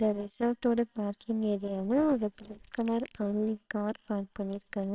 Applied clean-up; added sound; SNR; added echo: neural separator model SepFormer WHAMR!.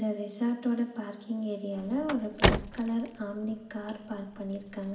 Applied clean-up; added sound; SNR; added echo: none; Car; 1 dB; reverberation time 1.2 s.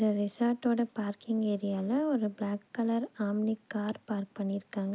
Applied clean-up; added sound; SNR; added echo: none; none; none; none.